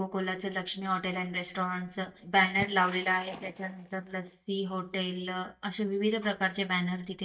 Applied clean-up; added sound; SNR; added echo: neural mask model DeepFilterNet 3.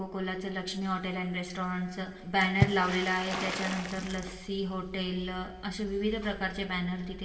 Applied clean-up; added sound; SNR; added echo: none; Water / Splash, splatter; 7 dB; reverberation time 2.1 s.